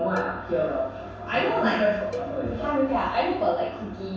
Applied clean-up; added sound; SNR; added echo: none; Cowbell; 16 dB; reverberation time 0.7 s.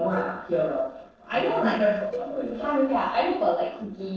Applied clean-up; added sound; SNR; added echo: neural separator model SepFormer DNS4.